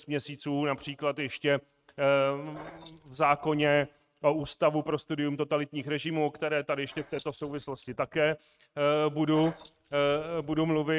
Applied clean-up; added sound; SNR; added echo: neural mask model RNNoise.